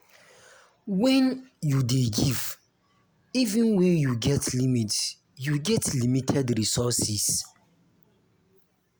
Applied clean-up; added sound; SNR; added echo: none; none; none; none.